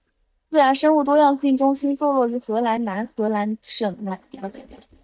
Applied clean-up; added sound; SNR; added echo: neural mask model DeepFilterNet 3.